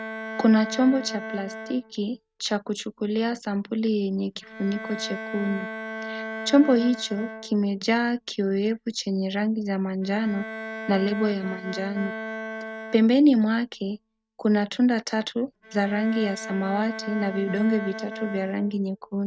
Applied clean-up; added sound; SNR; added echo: neural mask model RNNoise.